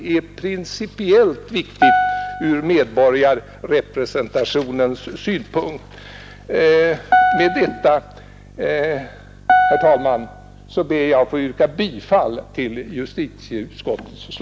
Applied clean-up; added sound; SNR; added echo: none; Piano; 0 dB; none.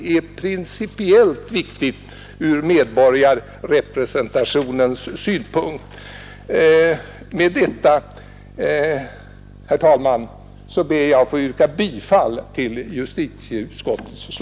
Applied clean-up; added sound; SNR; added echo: none; none; none; none.